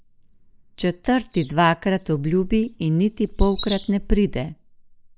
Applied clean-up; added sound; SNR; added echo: neural mask model Resemble Enhance denoiser.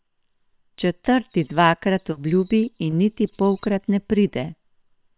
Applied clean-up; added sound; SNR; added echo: neural separator model SepFormer WHAM!.